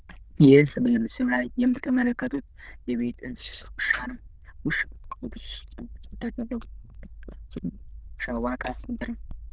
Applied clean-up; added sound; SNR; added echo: neural diffusion model UNIVERSE++.